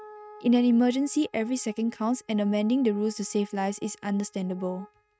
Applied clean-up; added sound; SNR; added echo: neural mask model RNNoise.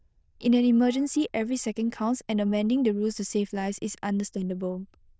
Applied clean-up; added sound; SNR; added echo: neural diffusion model UNIVERSE++.